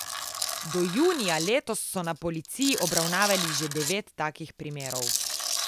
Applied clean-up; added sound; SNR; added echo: none; Tools; 4 dB; none.